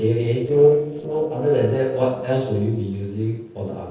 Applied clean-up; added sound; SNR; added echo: neural separator model SepFormer DNS4.